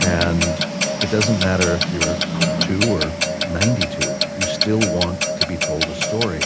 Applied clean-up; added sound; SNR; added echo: none; Clock; -1 dB; none.